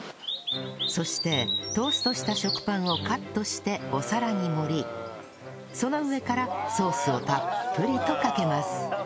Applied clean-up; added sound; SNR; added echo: none; Bird vocalization, bird call, bird song; 8 dB; none.